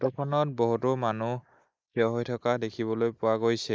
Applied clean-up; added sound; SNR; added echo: neural mask model Resemble Enhance denoiser.